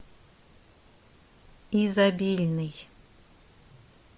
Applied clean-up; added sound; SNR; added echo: none; none; none; none.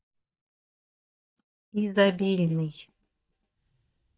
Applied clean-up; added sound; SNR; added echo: neural mask model DeepFilterNet 3.